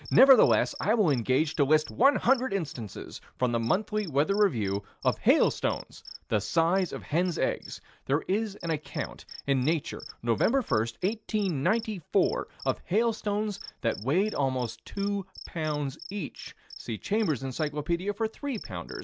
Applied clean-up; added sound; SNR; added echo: none; Cricket; 20 dB; none.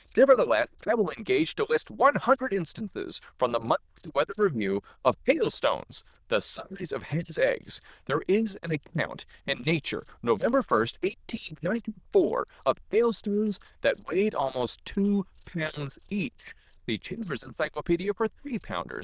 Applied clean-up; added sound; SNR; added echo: neural diffusion model UNIVERSE++.